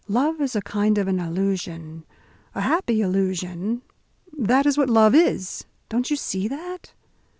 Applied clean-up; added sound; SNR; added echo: none; none; none; none.